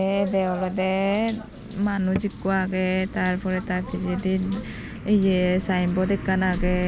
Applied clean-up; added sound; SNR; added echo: none; Drip / Trickle, dribble / Bathtub (filling or washing) / Water tap, faucet; 16 dB; none.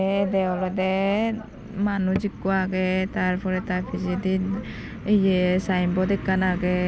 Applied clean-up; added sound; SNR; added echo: none; none; none; none.